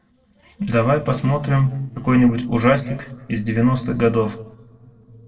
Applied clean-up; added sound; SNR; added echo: neural separator model SepFormer DNS4.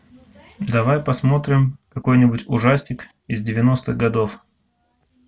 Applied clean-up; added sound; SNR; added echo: none; none; none; none.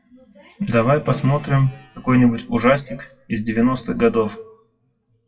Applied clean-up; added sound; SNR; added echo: classical method WPE with log-MMSE.